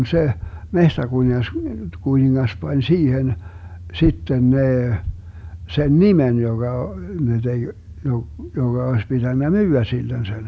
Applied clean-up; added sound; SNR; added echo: none; none; none; none.